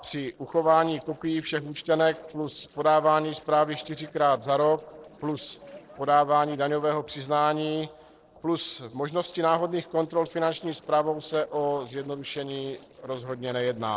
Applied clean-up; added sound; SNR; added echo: neural separator model SepFormer DNS4.